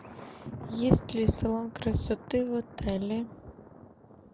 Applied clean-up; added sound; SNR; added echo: none; Thunder; 14 dB; none.